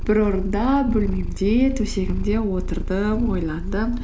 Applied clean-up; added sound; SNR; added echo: none; Purr; 4 dB; none.